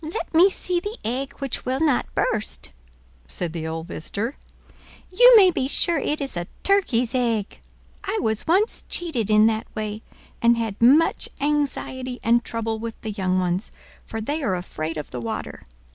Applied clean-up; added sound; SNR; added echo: none; none; none; none.